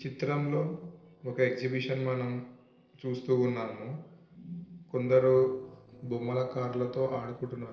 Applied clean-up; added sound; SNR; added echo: neural separator model SepFormer DNS4.